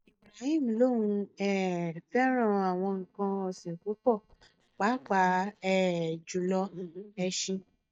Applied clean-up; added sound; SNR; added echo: neural mask model DeepFilterNet 3.